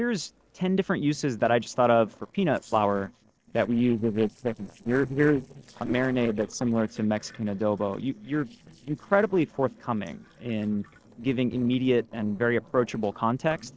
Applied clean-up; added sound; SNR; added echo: neural separator model SepFormer DNS4.